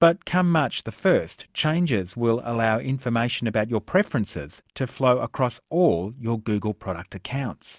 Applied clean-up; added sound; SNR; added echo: none; none; none; none.